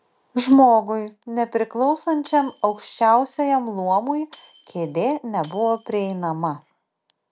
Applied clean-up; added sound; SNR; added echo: none; Tambourine; 15 dB; none.